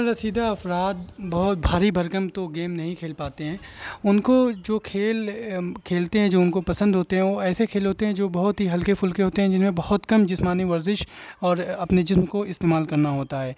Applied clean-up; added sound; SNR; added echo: none; none; none; none.